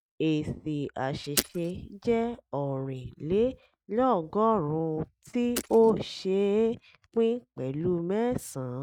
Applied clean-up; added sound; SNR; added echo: neural mask model RNNoise.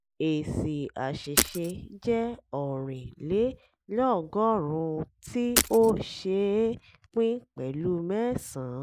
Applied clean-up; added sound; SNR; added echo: neural mask model Resemble Enhance denoiser.